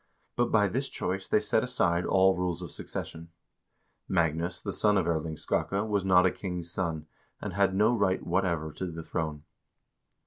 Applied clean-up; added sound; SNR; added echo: none; none; none; none.